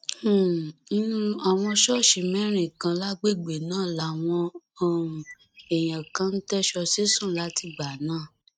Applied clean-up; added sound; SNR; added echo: neural mask model RNNoise.